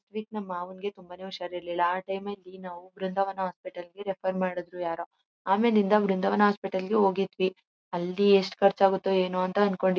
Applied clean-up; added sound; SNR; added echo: none; none; none; none.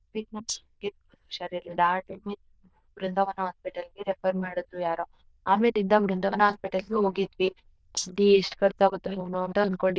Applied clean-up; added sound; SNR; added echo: neural diffusion model UNIVERSE++.